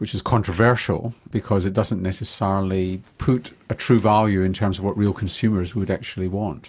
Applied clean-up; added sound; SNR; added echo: none; none; none; none.